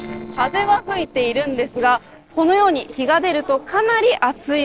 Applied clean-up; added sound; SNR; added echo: neural separator model SepFormer DNS4.